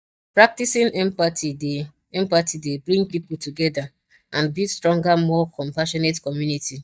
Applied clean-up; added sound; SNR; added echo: neural mask model DeepFilterNet 3.